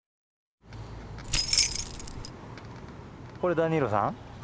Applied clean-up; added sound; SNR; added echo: none; Keys jangling; -4 dB; none.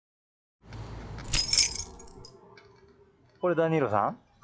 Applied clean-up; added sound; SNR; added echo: classical method log-MMSE.